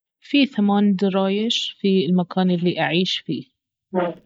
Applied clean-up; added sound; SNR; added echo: none; none; none; none.